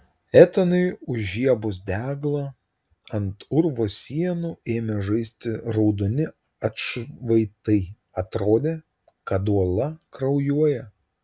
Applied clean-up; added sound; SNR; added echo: none; none; none; none.